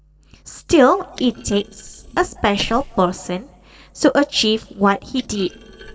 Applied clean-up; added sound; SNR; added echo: neural separator model SepFormer DNS4.